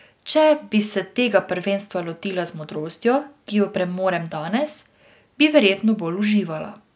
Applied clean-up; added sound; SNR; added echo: none; none; none; none.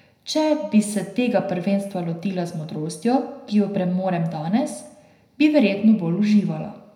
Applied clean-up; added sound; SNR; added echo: none; none; none; reverberation time 0.7 s.